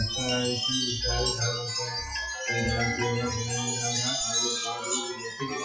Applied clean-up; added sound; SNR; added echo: classical method WPE with log-MMSE.